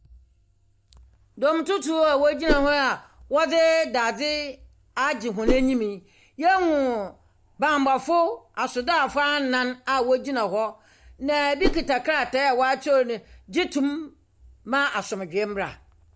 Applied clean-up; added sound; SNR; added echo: none; Whoosh, swoosh, swish; 0 dB; none.